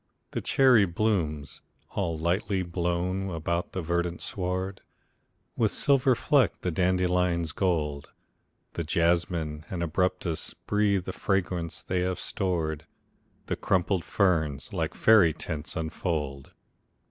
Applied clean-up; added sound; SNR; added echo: none; none; none; none.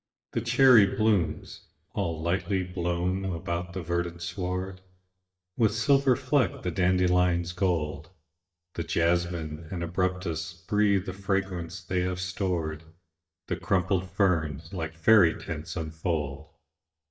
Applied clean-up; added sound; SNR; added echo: neural mask model DeepFilterNet 3.